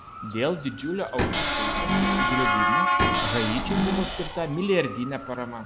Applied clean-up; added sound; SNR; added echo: none; Cupboard open or close / Door + Motor vehicle (road) / Siren; -3 dB; none.